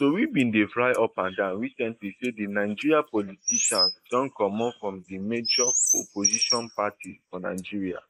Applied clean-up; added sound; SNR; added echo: neural mask model Resemble Enhance denoiser.